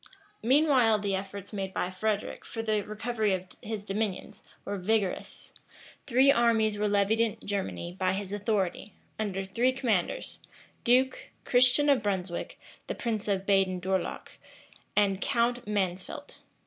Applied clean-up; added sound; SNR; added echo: none; none; none; none.